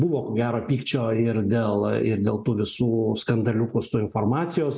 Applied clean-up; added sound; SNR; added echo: none; none; none; none.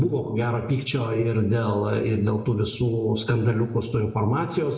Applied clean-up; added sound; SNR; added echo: none; none; none; reverberation time 0.7 s.